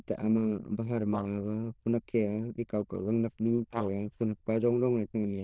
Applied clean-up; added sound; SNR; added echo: neural diffusion model UNIVERSE++.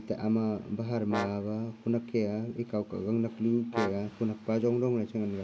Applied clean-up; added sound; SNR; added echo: none; Brass instrument; 10 dB; none.